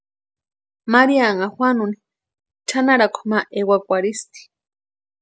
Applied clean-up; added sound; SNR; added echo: none; none; none; none.